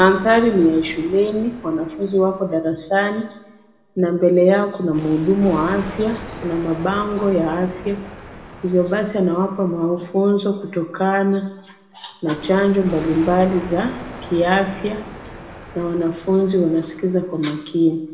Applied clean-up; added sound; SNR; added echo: none; Thunder; 18 dB; reverberation time 0.8 s.